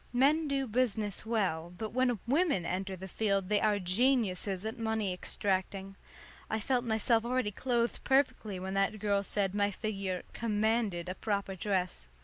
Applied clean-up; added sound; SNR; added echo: none; none; none; none.